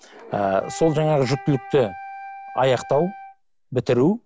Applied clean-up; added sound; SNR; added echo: none; Wind instrument, woodwind instrument; 16 dB; none.